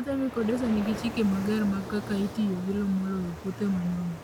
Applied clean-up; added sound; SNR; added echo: none; Ocean; 11 dB; none.